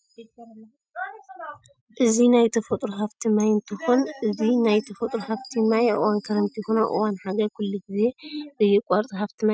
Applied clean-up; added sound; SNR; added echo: neural mask model RNNoise.